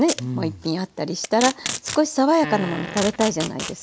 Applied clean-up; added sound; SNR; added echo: none; Fart + Packing tape, duct tape; 9 dB; none.